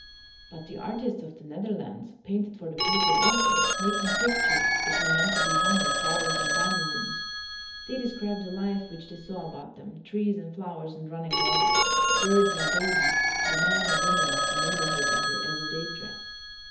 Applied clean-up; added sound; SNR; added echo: none; Telephone; -5 dB; reverberation time 0.7 s.